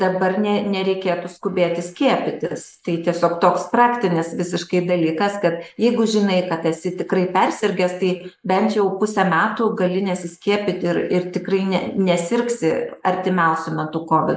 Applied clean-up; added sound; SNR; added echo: neural mask model Resemble Enhance denoiser.